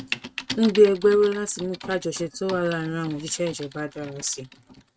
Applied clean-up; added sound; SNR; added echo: neural mask model RNNoise.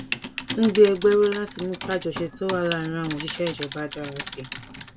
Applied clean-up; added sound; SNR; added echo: none; Typing; 11 dB; none.